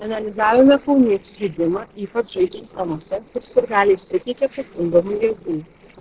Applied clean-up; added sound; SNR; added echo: neural separator model SepFormer DNS4.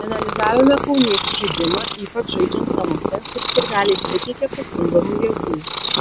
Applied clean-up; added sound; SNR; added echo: none; Purr; 3 dB; none.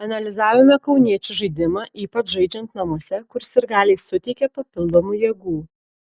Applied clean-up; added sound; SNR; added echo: none; none; none; none.